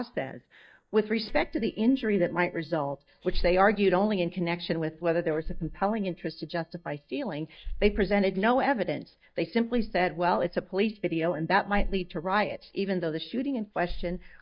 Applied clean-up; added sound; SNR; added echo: neural mask model DeepFilterNet 3.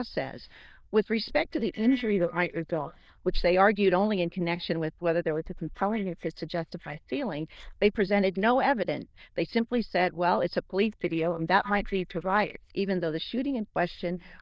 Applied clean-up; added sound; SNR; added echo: neural diffusion model UNIVERSE++.